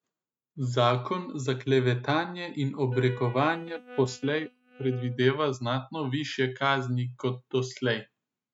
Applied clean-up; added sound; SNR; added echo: neural mask model RNNoise.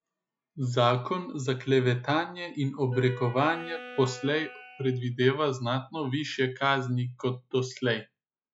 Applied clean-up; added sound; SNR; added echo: classical method log-MMSE.